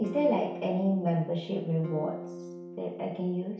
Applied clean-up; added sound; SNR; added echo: none; Electric guitar / Strum; 12 dB; reverberation time 0.6 s.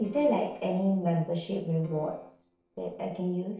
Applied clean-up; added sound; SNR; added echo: neural separator model SepFormer DNS4.